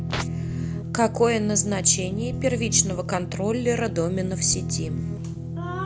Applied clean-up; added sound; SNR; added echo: none; Guitar; 4 dB; none.